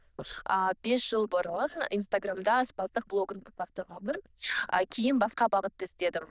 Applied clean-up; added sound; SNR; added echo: neural diffusion model UNIVERSE++.